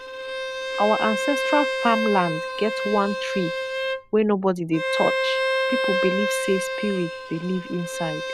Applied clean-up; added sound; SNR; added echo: none; Bowed string instrument; 1 dB; none.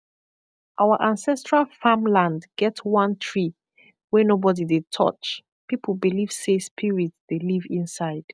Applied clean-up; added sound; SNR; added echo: none; none; none; none.